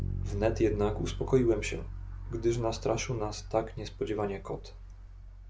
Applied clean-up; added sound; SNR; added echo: none; Bass guitar; 7 dB; none.